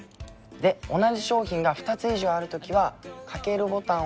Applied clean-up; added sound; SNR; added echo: none; none; none; none.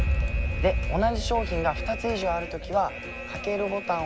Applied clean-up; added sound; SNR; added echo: none; Alarm; 1 dB; none.